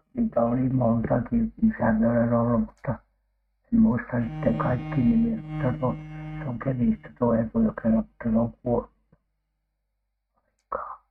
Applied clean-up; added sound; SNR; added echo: neural mask model RNNoise.